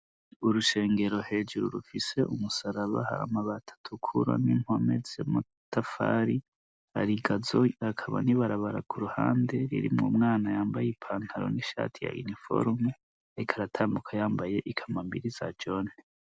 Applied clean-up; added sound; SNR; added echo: none; none; none; none.